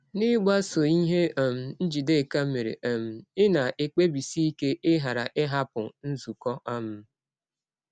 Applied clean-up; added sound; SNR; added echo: none; none; none; none.